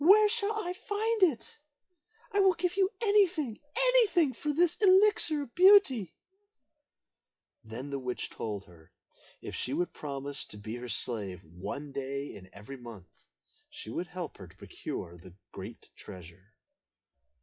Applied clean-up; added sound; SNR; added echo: classical method WPE with log-MMSE.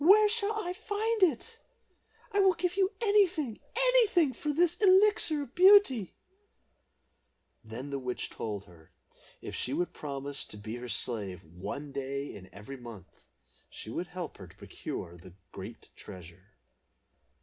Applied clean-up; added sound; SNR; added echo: none; Chirp, tweet; 17 dB; reverberation time 0.3 s.